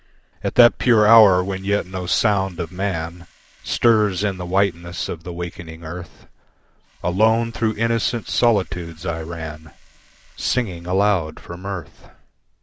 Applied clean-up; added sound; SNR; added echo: neural mask model Resemble Enhance denoiser.